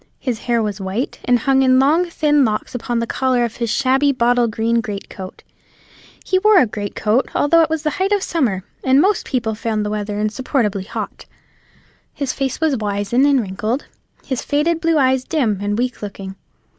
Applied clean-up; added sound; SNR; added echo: none; none; none; none.